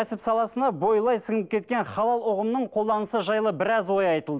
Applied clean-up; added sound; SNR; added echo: none; none; none; none.